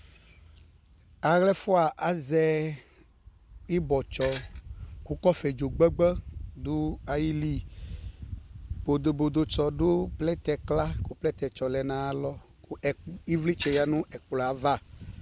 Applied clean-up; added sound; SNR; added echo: none; Tools; 13 dB; none.